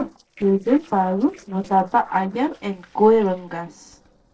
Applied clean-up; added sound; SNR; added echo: neural separator model SepFormer DNS4.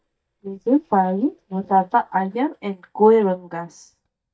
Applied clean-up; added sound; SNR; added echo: neural mask model DeepFilterNet 3.